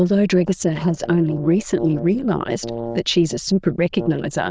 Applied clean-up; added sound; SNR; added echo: neural diffusion model UNIVERSE++.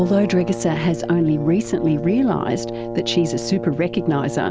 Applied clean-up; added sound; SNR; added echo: none; Brass instrument; 8 dB; none.